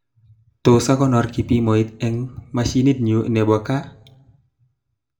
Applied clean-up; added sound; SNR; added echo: none; none; none; reverberation time 0.3 s.